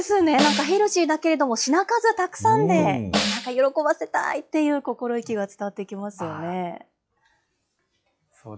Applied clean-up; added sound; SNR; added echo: classical method log-MMSE.